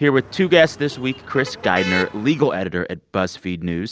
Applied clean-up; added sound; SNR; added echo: none; Motor vehicle (road); 12 dB; none.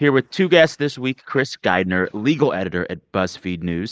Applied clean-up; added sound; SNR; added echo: neural mask model Resemble Enhance denoiser.